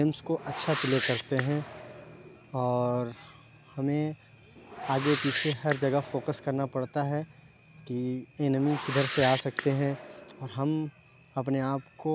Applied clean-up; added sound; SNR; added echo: none; Whoosh, swoosh, swish; 7 dB; none.